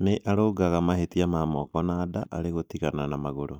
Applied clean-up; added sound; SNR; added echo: neural mask model DeepFilterNet 3.